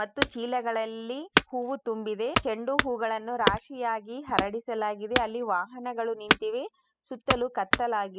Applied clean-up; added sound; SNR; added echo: classical method spectral subtraction.